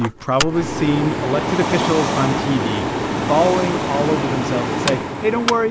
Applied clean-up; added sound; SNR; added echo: none; Mechanical fan; 1 dB; none.